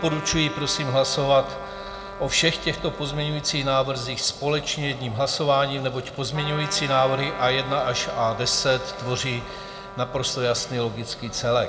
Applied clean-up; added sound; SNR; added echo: none; Trumpet; 14 dB; reverberation time 1.5 s.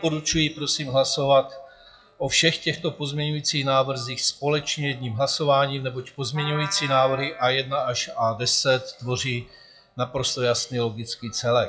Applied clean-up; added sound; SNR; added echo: classical method WPE with log-MMSE.